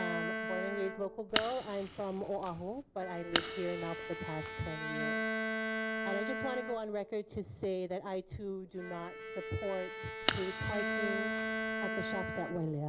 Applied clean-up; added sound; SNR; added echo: none; Bowed string instrument + Fire; -2 dB; none.